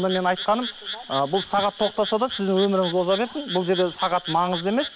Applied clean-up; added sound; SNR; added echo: none; Frog; 11 dB; none.